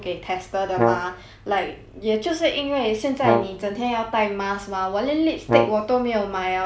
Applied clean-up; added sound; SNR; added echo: none; Brass instrument; 2 dB; none.